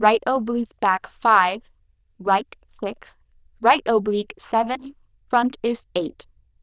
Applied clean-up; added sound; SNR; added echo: neural diffusion model UNIVERSE++.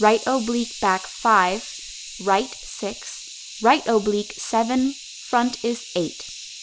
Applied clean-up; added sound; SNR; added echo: none; Hiss; 14 dB; none.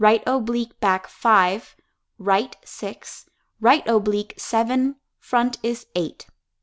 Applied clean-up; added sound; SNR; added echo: none; none; none; none.